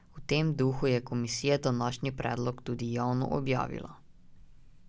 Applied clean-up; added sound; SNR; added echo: none; none; none; none.